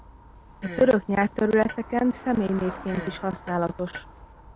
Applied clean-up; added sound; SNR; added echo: none; Fart + Traffic noise, roadway noise / Bicycle; 15 dB; none.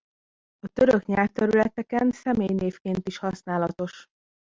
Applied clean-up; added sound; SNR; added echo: none; none; none; none.